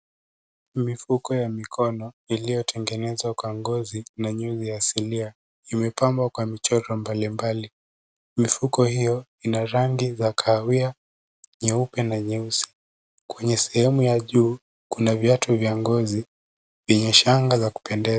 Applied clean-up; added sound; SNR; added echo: none; none; none; none.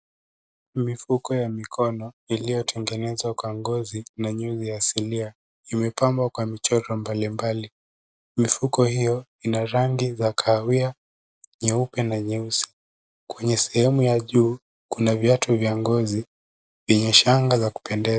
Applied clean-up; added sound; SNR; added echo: neural mask model Resemble Enhance denoiser.